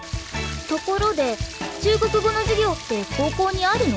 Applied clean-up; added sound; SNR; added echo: none; Stream; 15 dB; none.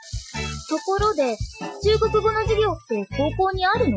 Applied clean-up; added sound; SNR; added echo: classical method Wiener filter.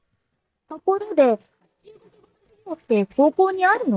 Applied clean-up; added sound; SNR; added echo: neural mask model DeepFilterNet 3.